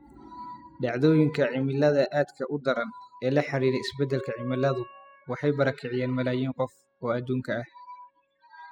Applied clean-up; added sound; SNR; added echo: classical method spectral subtraction.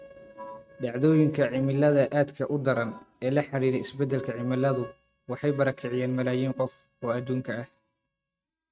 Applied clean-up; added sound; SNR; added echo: neural mask model RNNoise.